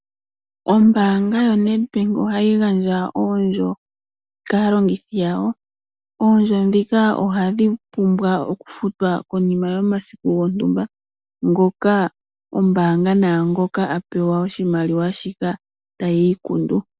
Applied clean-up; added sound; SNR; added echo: none; none; none; none.